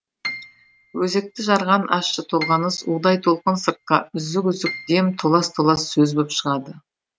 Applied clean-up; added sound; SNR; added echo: none; Piano; 16 dB; none.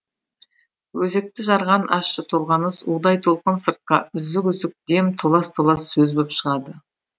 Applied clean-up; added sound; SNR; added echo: none; none; none; none.